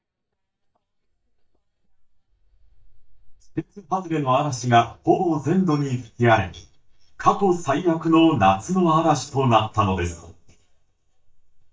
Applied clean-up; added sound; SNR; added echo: neural mask model DeepFilterNet 3.